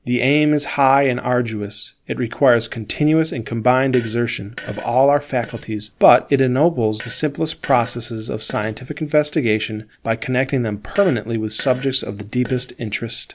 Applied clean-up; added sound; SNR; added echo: none; Fart; 20 dB; none.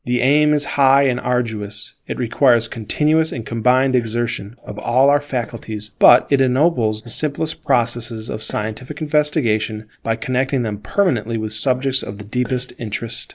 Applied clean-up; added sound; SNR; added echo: neural mask model Resemble Enhance denoiser.